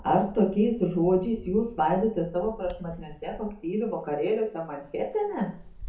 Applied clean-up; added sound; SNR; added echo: none; Bird; 18 dB; reverberation time 0.6 s.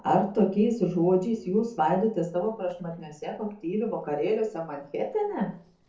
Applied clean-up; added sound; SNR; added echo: neural separator model SepFormer DNS4.